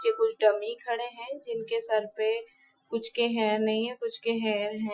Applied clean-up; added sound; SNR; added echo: classical method Wiener filter.